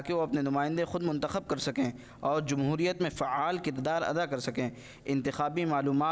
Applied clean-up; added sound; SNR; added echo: none; none; none; none.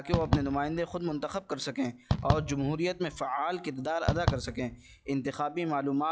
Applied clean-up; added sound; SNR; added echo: classical method log-MMSE.